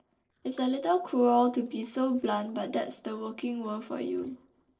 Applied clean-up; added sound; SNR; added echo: neural separator model SepFormer DNS4.